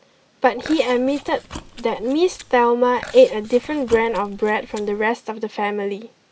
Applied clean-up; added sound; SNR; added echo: none; Chewing, mastication; 19 dB; none.